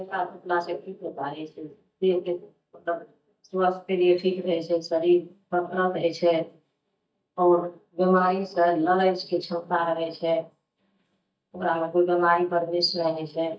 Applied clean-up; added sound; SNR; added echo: neural mask model DeepFilterNet 3.